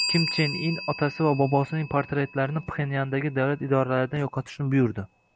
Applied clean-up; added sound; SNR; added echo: none; Bell; 11 dB; none.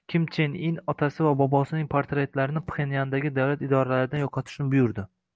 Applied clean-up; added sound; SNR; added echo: none; none; none; none.